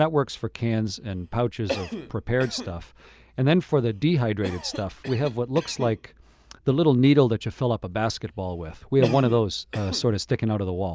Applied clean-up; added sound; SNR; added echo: none; Cough; 16 dB; none.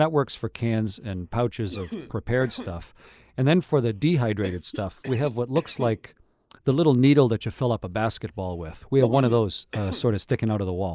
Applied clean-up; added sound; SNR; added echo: neural mask model Resemble Enhance denoiser.